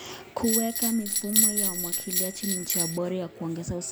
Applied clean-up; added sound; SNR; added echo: none; Bell; -3 dB; none.